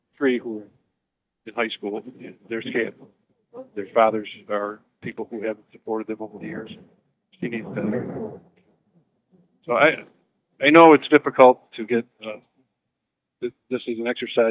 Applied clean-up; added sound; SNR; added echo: neural mask model DeepFilterNet 3.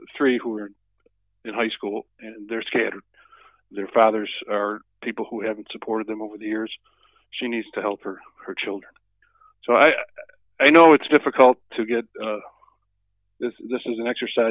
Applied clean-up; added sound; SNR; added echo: none; none; none; none.